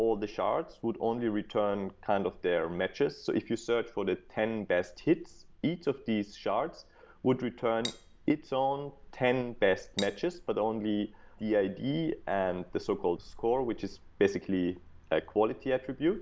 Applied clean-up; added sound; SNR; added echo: none; Cutlery, silverware; 13 dB; none.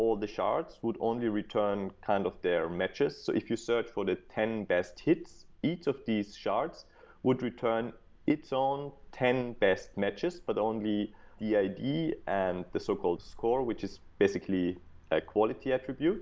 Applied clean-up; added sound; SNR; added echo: none; none; none; none.